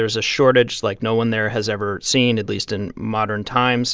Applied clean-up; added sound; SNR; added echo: none; none; none; none.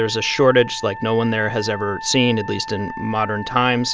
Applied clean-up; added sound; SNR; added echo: none; Wind instrument, woodwind instrument; 13 dB; none.